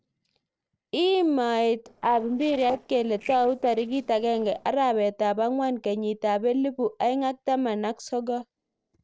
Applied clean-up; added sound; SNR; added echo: neural separator model SepFormer DNS4.